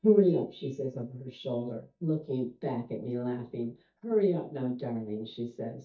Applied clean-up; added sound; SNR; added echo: neural mask model DeepFilterNet 3.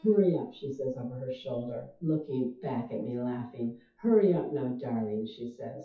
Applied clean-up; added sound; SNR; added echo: classical method WPE with log-MMSE.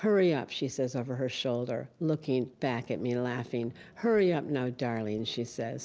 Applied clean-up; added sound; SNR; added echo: none; none; none; none.